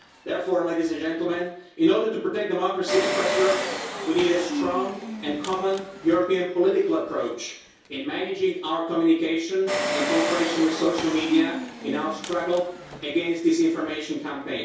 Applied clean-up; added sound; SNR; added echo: none; Engine; 8 dB; reverberation time 0.6 s.